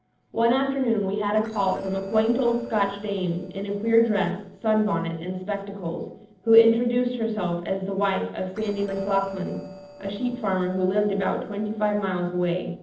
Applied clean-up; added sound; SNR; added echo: neural separator model SepFormer DNS4.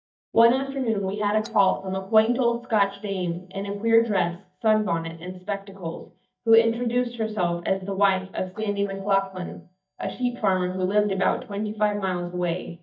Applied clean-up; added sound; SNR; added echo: neural mask model DeepFilterNet 3.